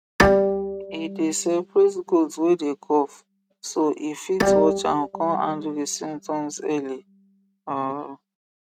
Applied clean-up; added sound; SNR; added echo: neural mask model RNNoise.